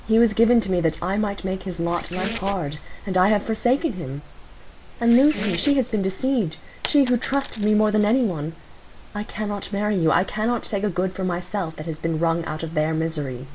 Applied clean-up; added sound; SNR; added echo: none; Squeak + Coin (dropping); 11 dB; none.